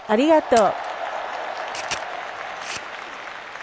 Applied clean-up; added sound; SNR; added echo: none; Camera; 15 dB; none.